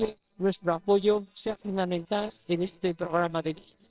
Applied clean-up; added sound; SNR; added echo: neural separator model SepFormer WHAMR!.